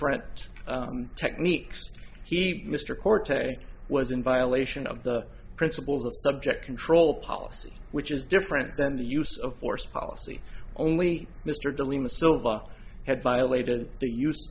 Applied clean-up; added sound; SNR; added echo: none; none; none; none.